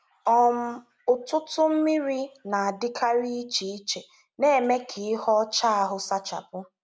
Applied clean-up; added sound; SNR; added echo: none; none; none; none.